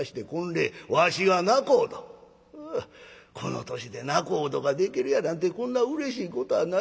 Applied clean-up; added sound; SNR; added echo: none; none; none; none.